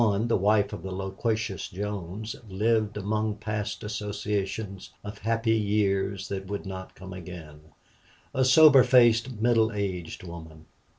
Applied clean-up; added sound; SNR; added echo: none; none; none; none.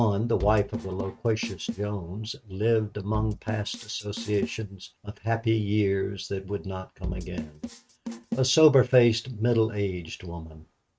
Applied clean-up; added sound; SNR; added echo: neural mask model RNNoise.